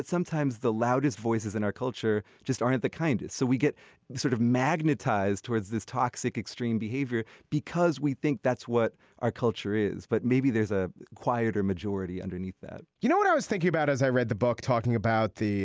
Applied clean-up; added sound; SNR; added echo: none; none; none; none.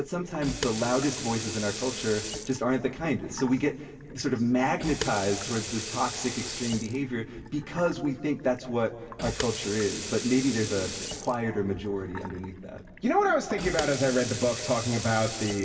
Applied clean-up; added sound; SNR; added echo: none; Sink (filling or washing) / Water tap, faucet; 9 dB; reverberation time 1.6 s.